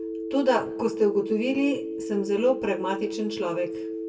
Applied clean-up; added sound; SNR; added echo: none; Telephone; 6 dB; reverberation time 0.2 s.